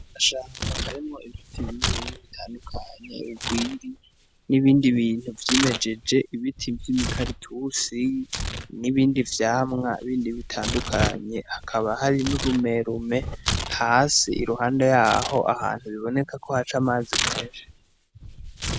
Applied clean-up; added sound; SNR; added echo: none; Tearing; 8 dB; none.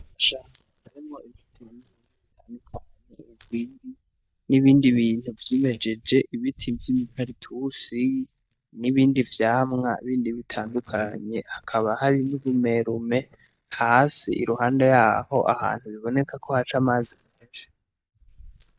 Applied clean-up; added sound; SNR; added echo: neural mask model DeepFilterNet 3.